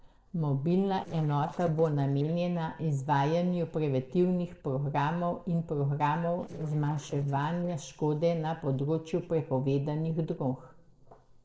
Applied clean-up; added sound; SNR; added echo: neural separator model SepFormer DNS4.